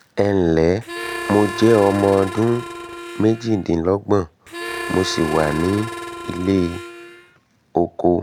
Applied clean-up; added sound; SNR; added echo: none; Harmonica; 10 dB; none.